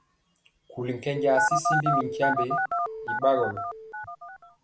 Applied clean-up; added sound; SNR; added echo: none; Telephone; -2 dB; none.